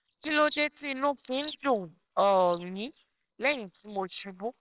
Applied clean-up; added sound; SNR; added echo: neural separator model SepFormer WHAMR!.